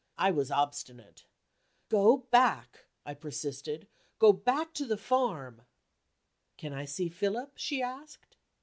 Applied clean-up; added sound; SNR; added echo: none; none; none; none.